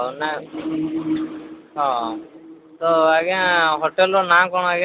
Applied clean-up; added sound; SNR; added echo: none; none; none; none.